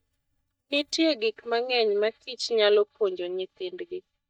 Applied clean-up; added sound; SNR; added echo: neural mask model DeepFilterNet 3.